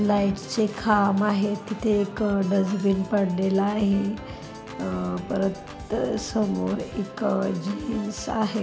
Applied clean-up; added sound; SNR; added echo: none; Organ; 14 dB; none.